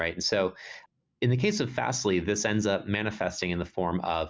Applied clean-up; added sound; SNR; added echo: none; none; none; none.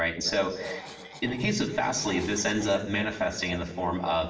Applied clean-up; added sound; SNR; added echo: none; Cough; 17 dB; reverberation time 2.3 s.